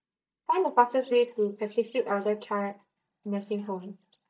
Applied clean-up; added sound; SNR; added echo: neural mask model DeepFilterNet 3.